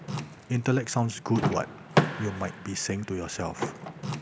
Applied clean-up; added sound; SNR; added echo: none; Door / Car; 2 dB; none.